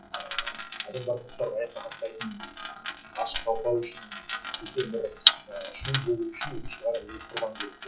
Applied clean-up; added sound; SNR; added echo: classical method WPE with log-MMSE.